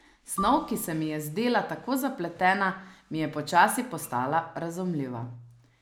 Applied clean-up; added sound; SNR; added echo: none; Marimba, xylophone; 12 dB; none.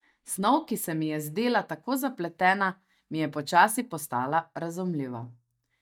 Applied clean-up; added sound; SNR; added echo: neural mask model DeepFilterNet 3.